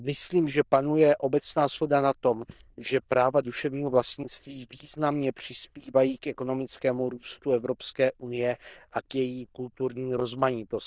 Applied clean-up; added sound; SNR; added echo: neural diffusion model UNIVERSE++.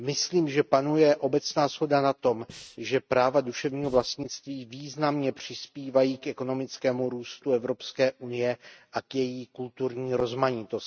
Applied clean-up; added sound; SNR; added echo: neural mask model RNNoise.